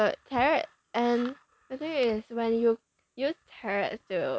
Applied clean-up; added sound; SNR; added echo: none; none; none; none.